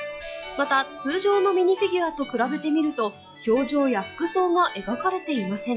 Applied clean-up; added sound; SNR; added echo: classical method log-MMSE.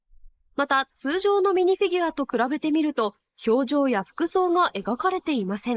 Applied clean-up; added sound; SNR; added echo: neural mask model Resemble Enhance denoiser.